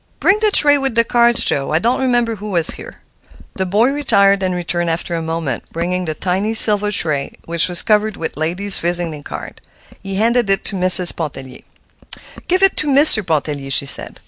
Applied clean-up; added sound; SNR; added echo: none; none; none; none.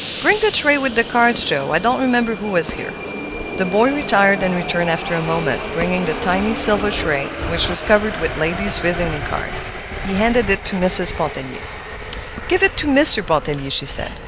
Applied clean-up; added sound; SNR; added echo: none; Subway, metro, underground; 7 dB; none.